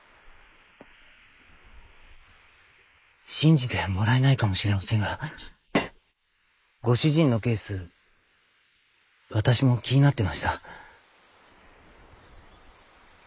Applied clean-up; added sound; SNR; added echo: neural mask model Resemble Enhance denoiser.